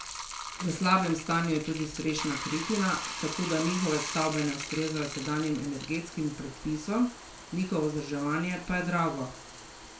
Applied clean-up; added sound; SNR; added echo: none; Bathtub (filling or washing); 9 dB; reverberation time 0.3 s.